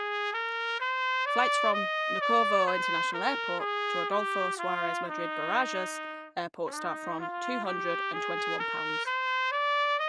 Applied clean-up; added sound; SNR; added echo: none; Trumpet; -4 dB; none.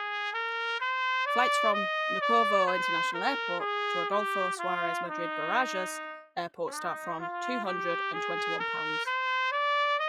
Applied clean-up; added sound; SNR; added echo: classical method log-MMSE.